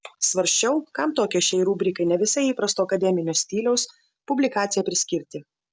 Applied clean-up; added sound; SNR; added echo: none; none; none; none.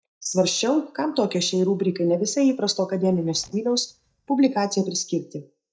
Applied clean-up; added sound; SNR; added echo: neural mask model DeepFilterNet 3.